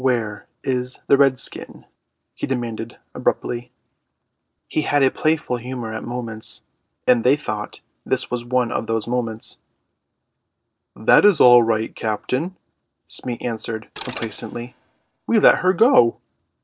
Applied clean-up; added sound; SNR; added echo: neural separator model SepFormer DNS4.